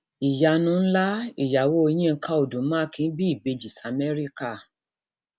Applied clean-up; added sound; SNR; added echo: none; none; none; none.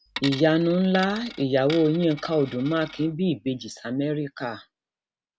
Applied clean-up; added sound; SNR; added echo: none; Coin (dropping); 15 dB; none.